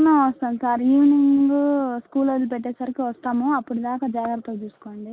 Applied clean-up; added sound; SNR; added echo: none; none; none; none.